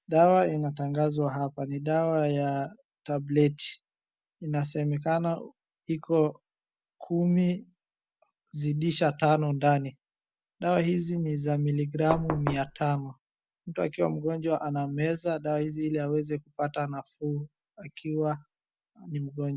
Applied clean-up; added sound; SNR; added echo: none; Knock; 5 dB; none.